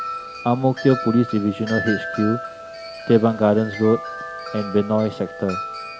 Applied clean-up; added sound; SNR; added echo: none; Wind chime; 10 dB; none.